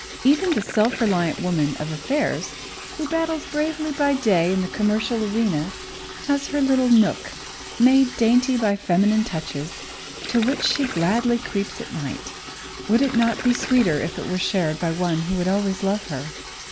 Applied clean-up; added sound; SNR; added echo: none; Liquid + Gurgling; 12 dB; none.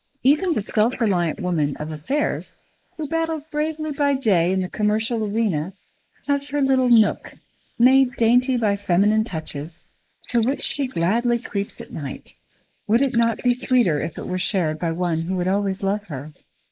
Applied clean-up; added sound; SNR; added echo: neural mask model Resemble Enhance denoiser.